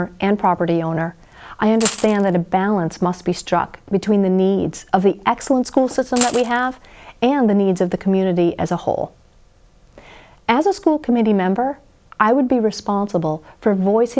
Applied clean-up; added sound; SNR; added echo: none; Coin (dropping); 9 dB; none.